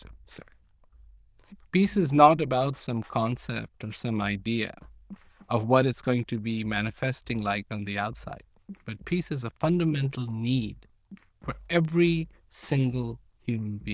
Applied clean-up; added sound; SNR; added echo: neural diffusion model UNIVERSE++.